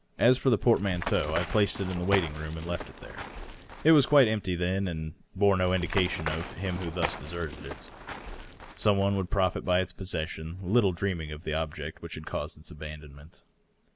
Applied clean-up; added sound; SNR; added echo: none; Run; 10 dB; none.